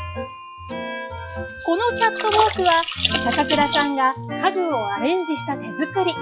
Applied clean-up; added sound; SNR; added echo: classical method log-MMSE.